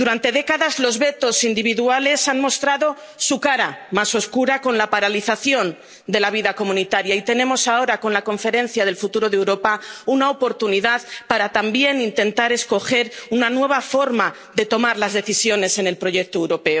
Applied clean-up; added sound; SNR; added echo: none; none; none; none.